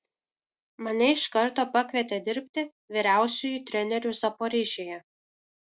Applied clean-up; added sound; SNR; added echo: none; none; none; none.